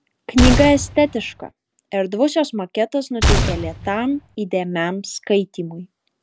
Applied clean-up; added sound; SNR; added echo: none; Gunshot, gunfire; -1 dB; none.